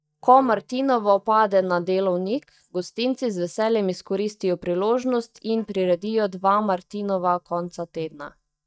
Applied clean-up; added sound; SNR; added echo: neural mask model DeepFilterNet 3.